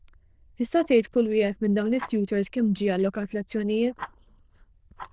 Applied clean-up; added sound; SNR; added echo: neural diffusion model UNIVERSE++.